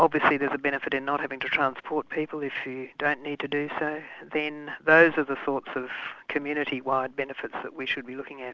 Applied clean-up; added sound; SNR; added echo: none; none; none; none.